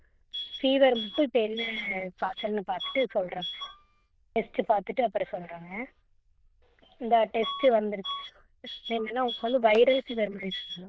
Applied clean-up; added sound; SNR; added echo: neural diffusion model UNIVERSE++.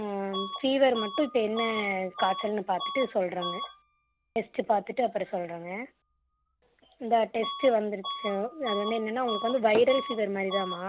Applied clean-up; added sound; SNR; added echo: none; Bus / Alarm + Tap / Hammer; 10 dB; none.